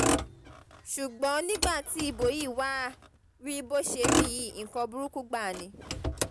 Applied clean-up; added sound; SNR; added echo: none; Motor vehicle (road); 1 dB; none.